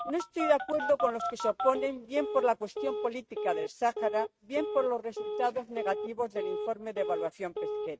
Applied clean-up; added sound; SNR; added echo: neural mask model RNNoise.